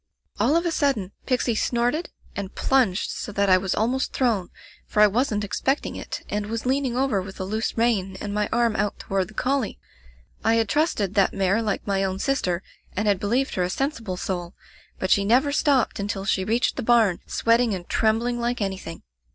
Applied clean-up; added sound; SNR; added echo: none; none; none; none.